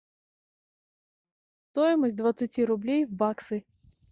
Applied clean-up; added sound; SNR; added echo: neural mask model DeepFilterNet 3.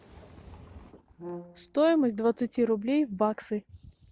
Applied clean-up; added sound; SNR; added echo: none; Brass instrument; 15 dB; none.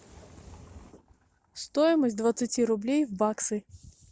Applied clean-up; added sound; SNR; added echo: none; none; none; none.